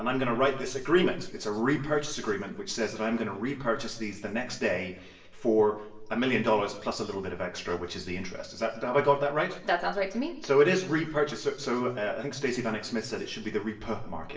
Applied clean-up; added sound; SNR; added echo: none; none; none; reverberation time 0.8 s.